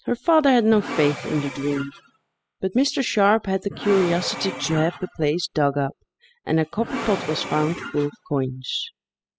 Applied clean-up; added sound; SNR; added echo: classical method spectral subtraction.